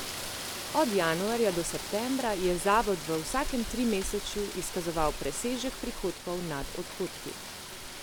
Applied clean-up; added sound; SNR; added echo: none; Rain; 7 dB; none.